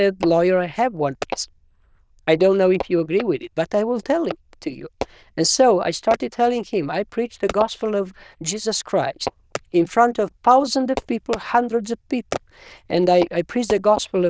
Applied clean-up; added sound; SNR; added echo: neural diffusion model UNIVERSE++.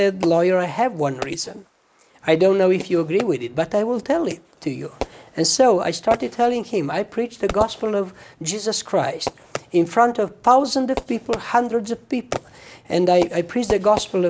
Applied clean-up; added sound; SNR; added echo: neural mask model Resemble Enhance denoiser.